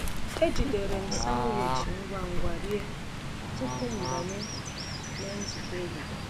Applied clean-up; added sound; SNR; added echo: none; Bird / Fowl; -4 dB; none.